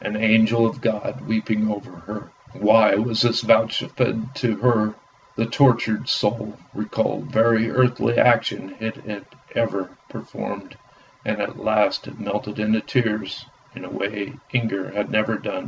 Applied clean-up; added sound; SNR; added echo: none; none; none; none.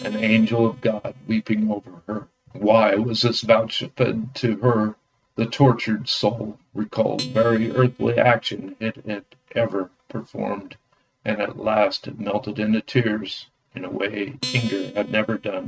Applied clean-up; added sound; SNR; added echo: neural mask model RNNoise.